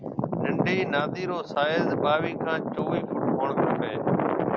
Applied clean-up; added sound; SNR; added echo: none; none; none; none.